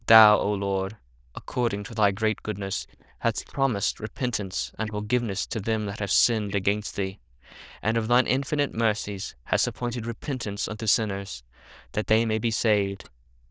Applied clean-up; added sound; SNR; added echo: neural diffusion model UNIVERSE++.